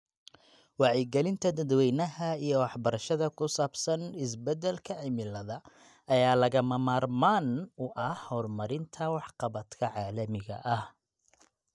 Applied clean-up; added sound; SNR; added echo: neural mask model DeepFilterNet 3.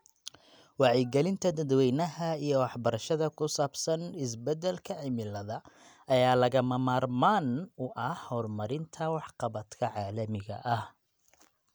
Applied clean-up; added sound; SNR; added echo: none; none; none; none.